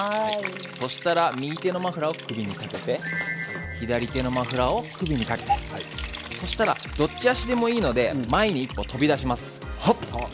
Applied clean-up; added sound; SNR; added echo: none; Liquid; 14 dB; none.